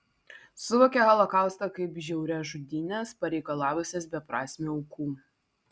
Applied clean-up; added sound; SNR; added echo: none; none; none; none.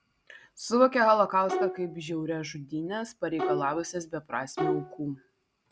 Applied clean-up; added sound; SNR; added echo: none; Bowed string instrument; 5 dB; none.